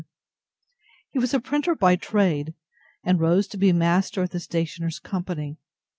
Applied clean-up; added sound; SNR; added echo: none; none; none; none.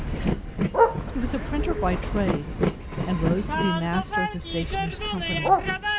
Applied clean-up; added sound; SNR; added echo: none; Bark + Train; -5 dB; none.